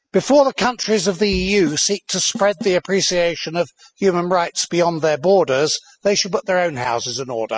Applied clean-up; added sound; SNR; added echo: classical method spectral subtraction.